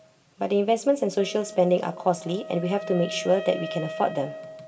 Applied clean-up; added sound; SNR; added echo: none; Wind instrument, woodwind instrument; 13 dB; reverberation time 1.5 s.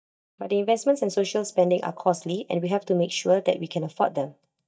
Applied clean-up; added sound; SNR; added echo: neural mask model DeepFilterNet 3.